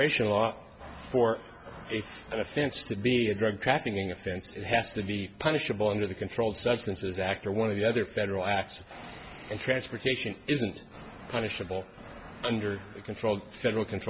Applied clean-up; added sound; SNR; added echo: none; none; none; none.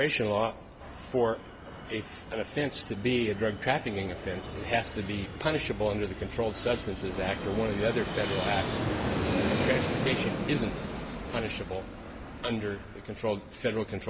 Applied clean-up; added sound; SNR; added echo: none; Fixed-wing aircraft, airplane; 4 dB; none.